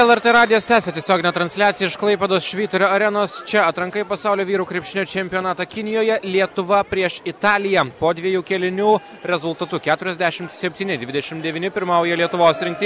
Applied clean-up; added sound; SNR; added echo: none; none; none; none.